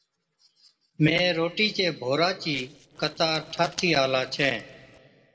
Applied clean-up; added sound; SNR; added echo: neural separator model SepFormer DNS4.